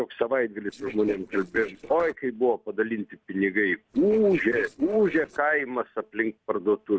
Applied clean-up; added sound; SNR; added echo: neural separator model SepFormer DNS4.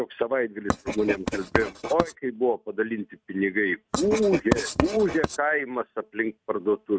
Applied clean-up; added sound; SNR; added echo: neural mask model RNNoise.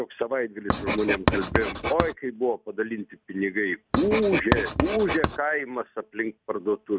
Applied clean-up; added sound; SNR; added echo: none; Writing; 1 dB; none.